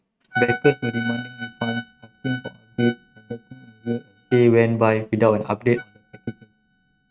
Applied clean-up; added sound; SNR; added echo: neural mask model RNNoise.